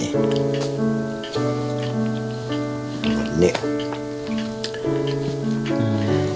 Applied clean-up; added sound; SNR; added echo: none; none; none; none.